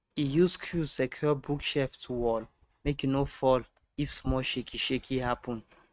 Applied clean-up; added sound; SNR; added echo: neural mask model RNNoise.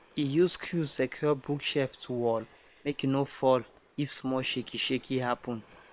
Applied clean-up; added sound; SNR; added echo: neural separator model SepFormer WHAM!.